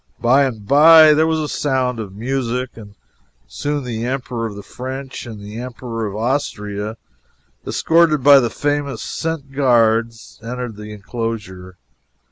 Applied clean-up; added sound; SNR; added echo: none; none; none; none.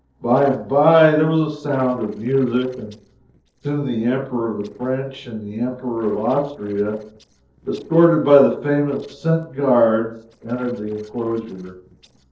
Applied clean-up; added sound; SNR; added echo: neural separator model SepFormer DNS4.